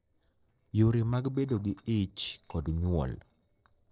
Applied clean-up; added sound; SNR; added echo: neural separator model SepFormer DNS4.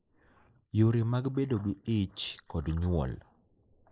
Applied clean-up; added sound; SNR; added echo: neural mask model Resemble Enhance denoiser.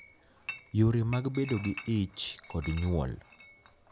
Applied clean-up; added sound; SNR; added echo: none; Chatter / Chink, clink; 16 dB; none.